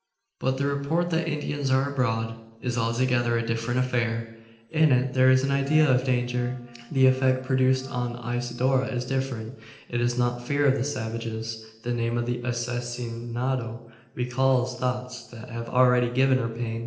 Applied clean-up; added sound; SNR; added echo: neural separator model SepFormer DNS4.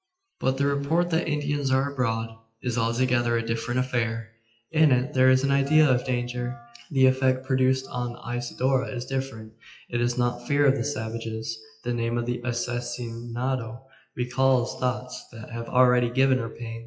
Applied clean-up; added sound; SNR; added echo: classical method WPE with log-MMSE.